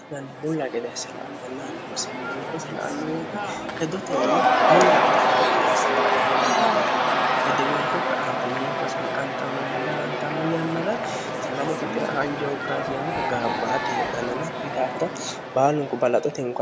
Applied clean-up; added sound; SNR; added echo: none; Crowd / Cheering; -5 dB; none.